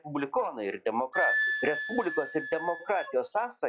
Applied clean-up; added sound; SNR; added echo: classical method log-MMSE.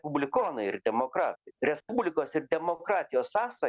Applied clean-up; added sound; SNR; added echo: none; none; none; none.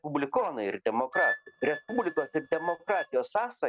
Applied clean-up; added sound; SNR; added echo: neural mask model RNNoise.